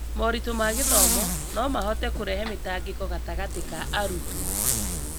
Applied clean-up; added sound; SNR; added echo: none; Zipper (clothing); -3 dB; none.